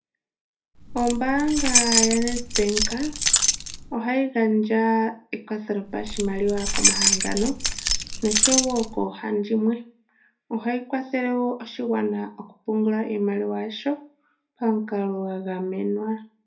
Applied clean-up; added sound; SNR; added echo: none; Keys jangling; -3 dB; reverberation time 0.3 s.